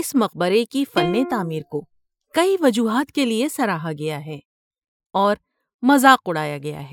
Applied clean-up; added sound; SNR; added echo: classical method Wiener filter.